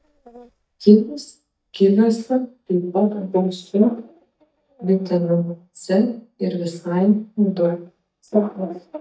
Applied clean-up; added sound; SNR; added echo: neural mask model DeepFilterNet 3.